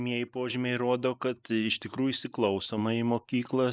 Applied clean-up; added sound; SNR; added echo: neural mask model Resemble Enhance denoiser.